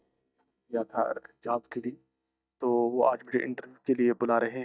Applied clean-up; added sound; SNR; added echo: neural mask model DeepFilterNet 3.